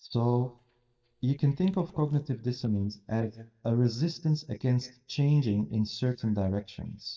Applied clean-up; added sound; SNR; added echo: neural mask model DeepFilterNet 3.